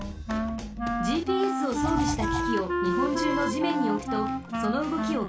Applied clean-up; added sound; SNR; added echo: none; Wind instrument, woodwind instrument; 0 dB; none.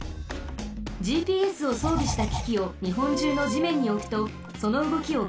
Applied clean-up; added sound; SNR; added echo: none; none; none; none.